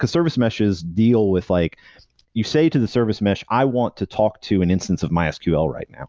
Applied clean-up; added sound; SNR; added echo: none; none; none; none.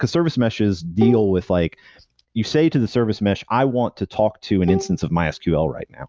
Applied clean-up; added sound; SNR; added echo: neural mask model RNNoise.